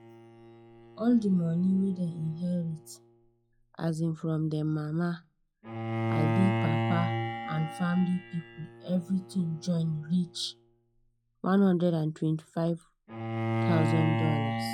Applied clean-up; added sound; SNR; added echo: classical method log-MMSE.